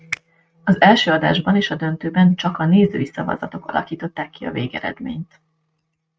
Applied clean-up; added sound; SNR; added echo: neural mask model RNNoise.